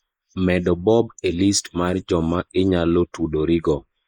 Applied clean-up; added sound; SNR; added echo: neural mask model Resemble Enhance denoiser.